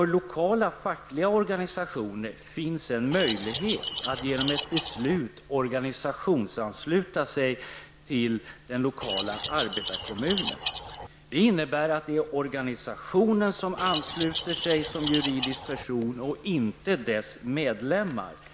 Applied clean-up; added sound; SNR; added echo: none; Keys jangling; -4 dB; none.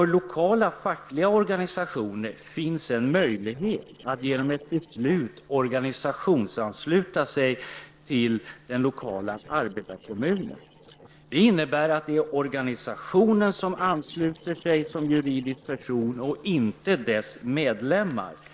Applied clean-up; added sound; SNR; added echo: neural separator model SepFormer DNS4.